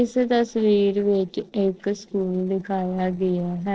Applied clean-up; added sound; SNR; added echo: neural separator model SepFormer DNS4.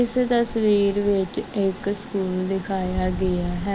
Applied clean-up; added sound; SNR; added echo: none; none; none; none.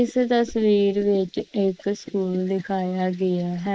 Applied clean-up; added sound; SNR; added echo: neural mask model Resemble Enhance denoiser.